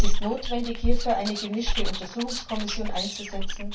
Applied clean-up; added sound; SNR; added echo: none; Animal; 14 dB; reverberation time 0.2 s.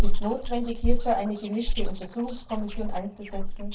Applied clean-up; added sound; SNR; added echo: neural separator model SepFormer DNS4.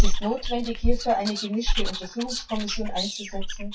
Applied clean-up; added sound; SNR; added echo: classical method WPE with log-MMSE.